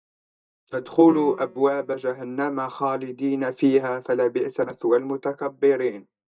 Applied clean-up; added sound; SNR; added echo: neural mask model DeepFilterNet 3.